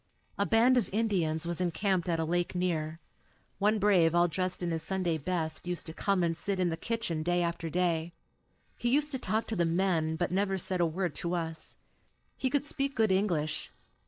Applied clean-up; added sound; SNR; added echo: neural mask model Resemble Enhance denoiser.